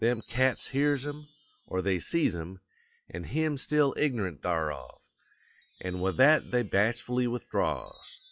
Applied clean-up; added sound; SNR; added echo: classical method log-MMSE.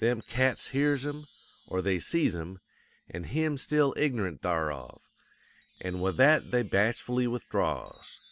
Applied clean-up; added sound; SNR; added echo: none; Wind chime; 19 dB; none.